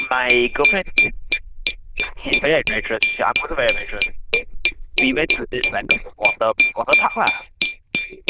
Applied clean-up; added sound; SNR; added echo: neural diffusion model UNIVERSE++.